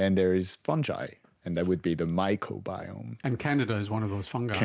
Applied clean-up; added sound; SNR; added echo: none; none; none; none.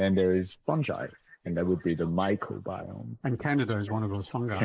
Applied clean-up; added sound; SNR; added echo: neural mask model Resemble Enhance denoiser.